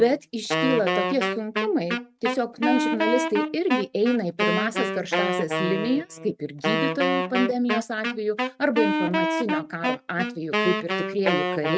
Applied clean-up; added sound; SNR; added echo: neural mask model RNNoise.